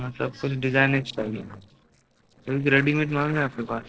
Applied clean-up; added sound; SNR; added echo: neural separator model SepFormer DNS4.